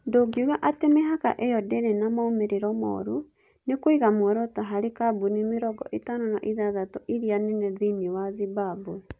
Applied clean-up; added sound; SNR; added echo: none; none; none; none.